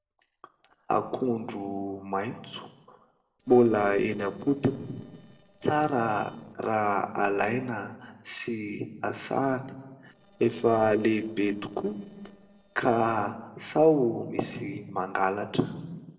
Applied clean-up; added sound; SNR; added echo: neural separator model SepFormer DNS4.